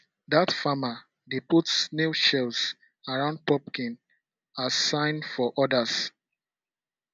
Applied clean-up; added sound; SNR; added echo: none; none; none; none.